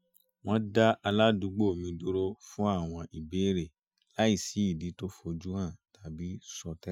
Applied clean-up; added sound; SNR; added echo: classical method Wiener filter.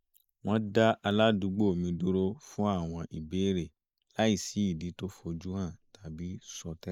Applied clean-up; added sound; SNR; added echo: neural mask model Resemble Enhance denoiser.